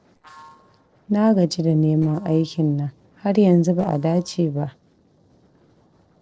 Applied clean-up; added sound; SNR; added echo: neural separator model SepFormer DNS4.